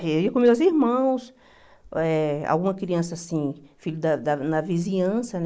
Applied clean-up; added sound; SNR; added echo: neural mask model Resemble Enhance denoiser.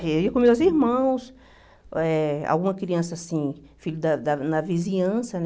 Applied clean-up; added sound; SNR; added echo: none; none; none; none.